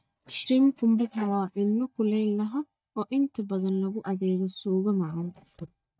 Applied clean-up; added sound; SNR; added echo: neural mask model DeepFilterNet 3.